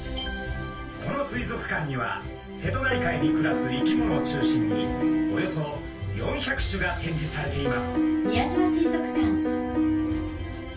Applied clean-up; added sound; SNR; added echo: none; Piano; -4 dB; reverberation time 0.2 s.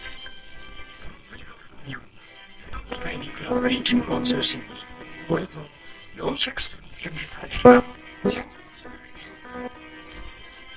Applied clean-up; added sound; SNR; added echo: neural separator model SepFormer WHAMR!.